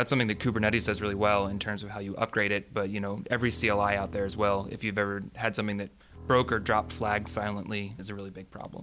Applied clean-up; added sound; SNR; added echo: none; Bowed string instrument; 15 dB; none.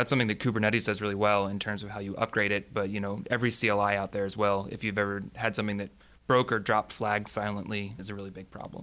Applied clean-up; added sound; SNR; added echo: none; none; none; none.